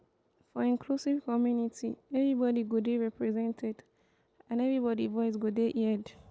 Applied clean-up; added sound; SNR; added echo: none; none; none; none.